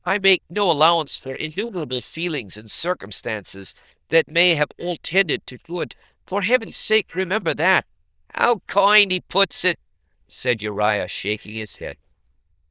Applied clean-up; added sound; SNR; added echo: neural diffusion model UNIVERSE++.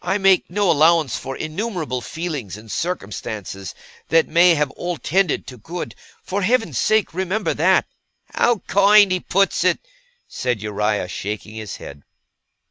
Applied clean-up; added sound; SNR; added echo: none; none; none; none.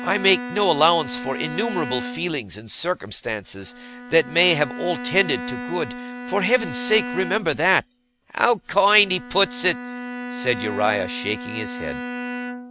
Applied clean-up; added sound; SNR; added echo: none; Bowed string instrument; 10 dB; none.